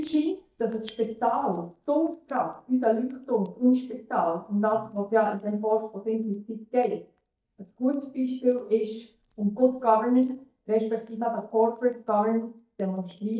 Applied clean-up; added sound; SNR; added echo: neural mask model DeepFilterNet 3.